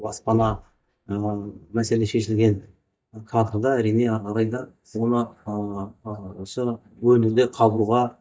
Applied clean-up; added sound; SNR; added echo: neural mask model DeepFilterNet 3.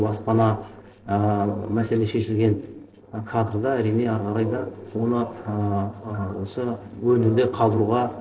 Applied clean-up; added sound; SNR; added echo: neural separator model SepFormer DNS4.